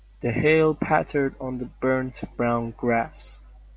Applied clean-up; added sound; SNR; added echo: none; none; none; none.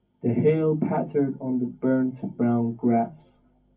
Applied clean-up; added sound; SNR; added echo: none; none; none; reverberation time 0.3 s.